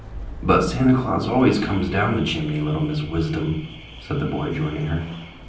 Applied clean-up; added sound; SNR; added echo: none; Alarm / Car; 14 dB; reverberation time 0.6 s.